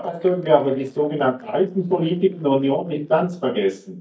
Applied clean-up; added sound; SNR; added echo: neural mask model DeepFilterNet 3.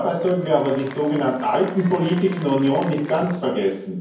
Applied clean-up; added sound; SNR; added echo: none; Applause / Cheering; 18 dB; reverberation time 0.9 s.